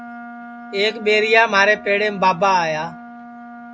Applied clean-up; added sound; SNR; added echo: none; Wind instrument, woodwind instrument; 17 dB; none.